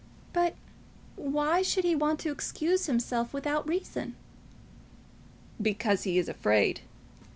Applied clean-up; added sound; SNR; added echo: none; none; none; none.